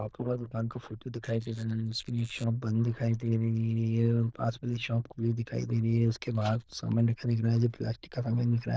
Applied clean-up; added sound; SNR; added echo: neural diffusion model UNIVERSE++.